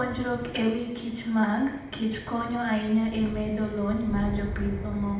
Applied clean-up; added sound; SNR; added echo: none; Thunder / Rain; 9 dB; reverberation time 0.8 s.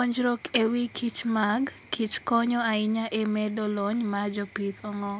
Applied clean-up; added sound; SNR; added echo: none; none; none; none.